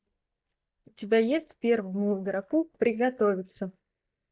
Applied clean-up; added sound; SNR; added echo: neural mask model DeepFilterNet 3.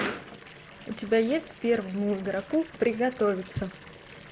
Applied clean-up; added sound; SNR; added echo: none; Fill (with liquid) / Bathtub (filling or washing) / Water tap, faucet; 18 dB; none.